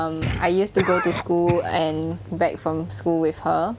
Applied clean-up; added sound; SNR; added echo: none; Cough; 8 dB; none.